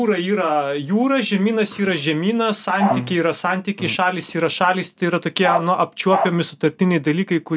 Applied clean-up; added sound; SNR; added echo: none; Bark; 5 dB; none.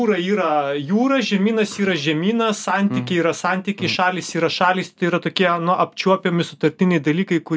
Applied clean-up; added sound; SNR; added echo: none; none; none; none.